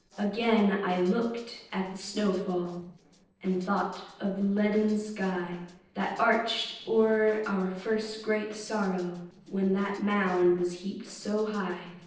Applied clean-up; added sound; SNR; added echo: neural separator model SepFormer DNS4.